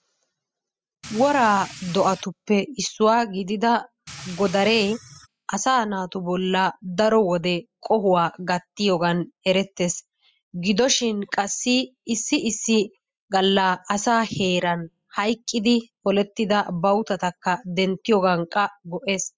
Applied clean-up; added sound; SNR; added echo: classical method spectral subtraction.